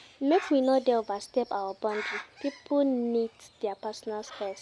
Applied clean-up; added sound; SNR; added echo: none; Bird; 16 dB; none.